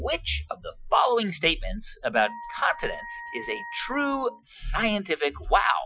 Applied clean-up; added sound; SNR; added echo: classical method Wiener filter.